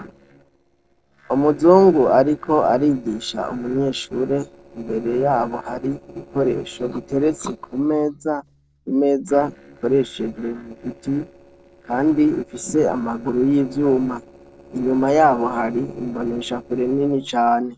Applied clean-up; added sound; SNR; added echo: neural separator model SepFormer DNS4.